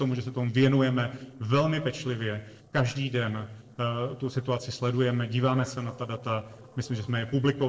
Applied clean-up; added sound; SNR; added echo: neural separator model SepFormer DNS4.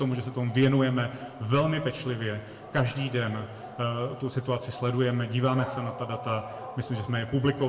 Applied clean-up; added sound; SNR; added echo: none; Dog; 16 dB; reverberation time 1.6 s.